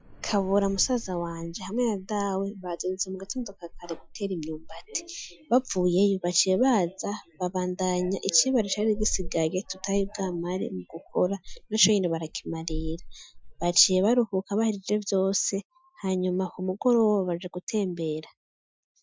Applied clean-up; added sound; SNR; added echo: classical method Wiener filter.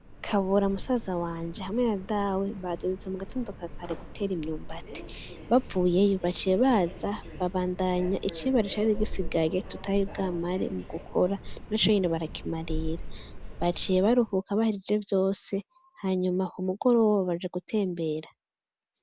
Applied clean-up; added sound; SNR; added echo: none; Subway, metro, underground; 11 dB; none.